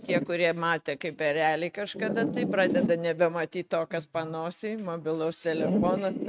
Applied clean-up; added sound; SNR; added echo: neural mask model RNNoise.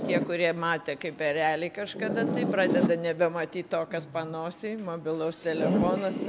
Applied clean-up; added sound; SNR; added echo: none; Zipper (clothing); 3 dB; none.